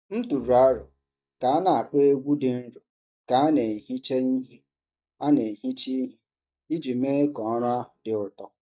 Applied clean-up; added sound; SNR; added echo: neural mask model DeepFilterNet 3.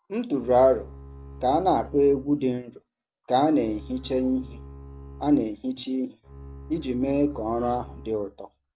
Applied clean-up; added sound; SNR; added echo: none; Bowed string instrument; 17 dB; none.